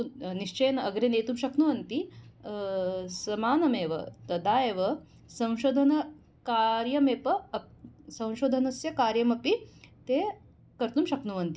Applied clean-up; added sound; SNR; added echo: none; none; none; none.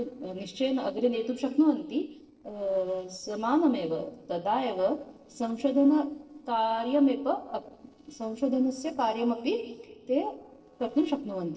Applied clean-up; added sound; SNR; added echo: neural separator model SepFormer DNS4.